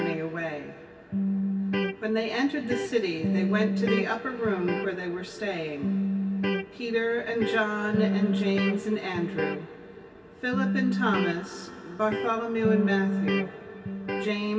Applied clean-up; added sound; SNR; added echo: none; Electric guitar; 0 dB; reverberation time 0.2 s.